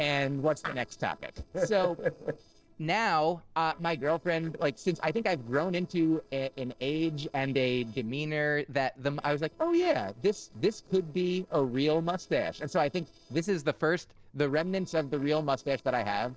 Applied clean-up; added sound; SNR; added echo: neural separator model SepFormer DNS4.